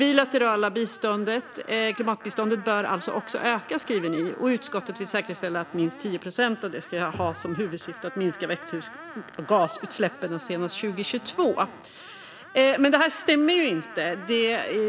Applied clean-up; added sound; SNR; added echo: none; Screech; 17 dB; none.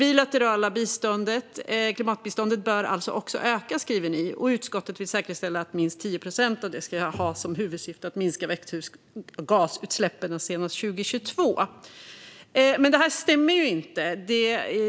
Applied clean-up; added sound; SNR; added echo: none; none; none; none.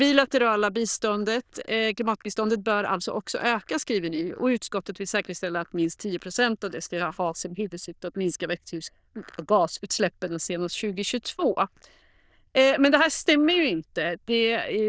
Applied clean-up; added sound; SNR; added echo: neural diffusion model UNIVERSE++.